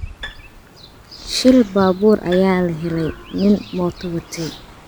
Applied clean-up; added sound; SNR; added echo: none; Chirp, tweet + Bowed string instrument; 19 dB; none.